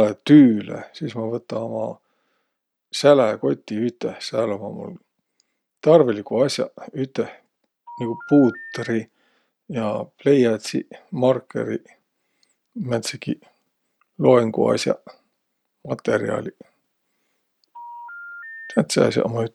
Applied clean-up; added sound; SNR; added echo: none; Telephone; 16 dB; none.